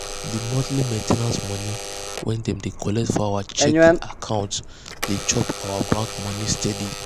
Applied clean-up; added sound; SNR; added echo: none; Alarm / Door; 1 dB; none.